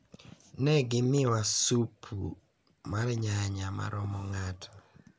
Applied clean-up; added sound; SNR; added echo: none; none; none; none.